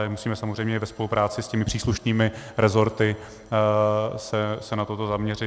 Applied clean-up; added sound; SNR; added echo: none; none; none; none.